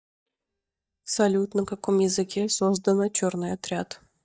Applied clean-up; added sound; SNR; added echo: neural mask model DeepFilterNet 3.